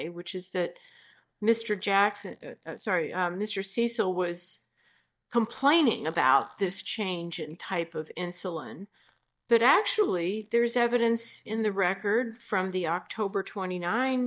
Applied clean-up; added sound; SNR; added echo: neural mask model DeepFilterNet 3.